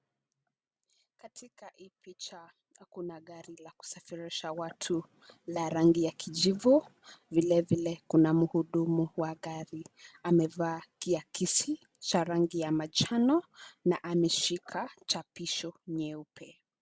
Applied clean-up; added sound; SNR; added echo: none; none; none; none.